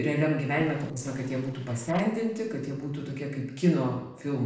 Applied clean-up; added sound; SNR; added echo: neural separator model SepFormer DNS4.